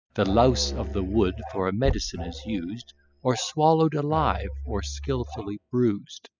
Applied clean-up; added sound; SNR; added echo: classical method spectral subtraction.